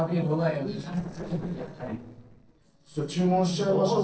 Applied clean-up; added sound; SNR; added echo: neural separator model SepFormer DNS4.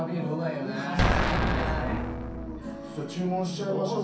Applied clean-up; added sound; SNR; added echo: none; Explosion; -2 dB; reverberation time 0.6 s.